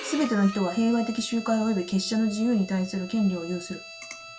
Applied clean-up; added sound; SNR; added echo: none; Bowed string instrument; 15 dB; none.